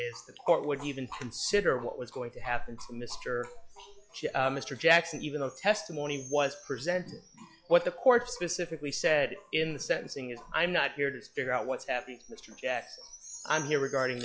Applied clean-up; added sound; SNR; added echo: classical method log-MMSE.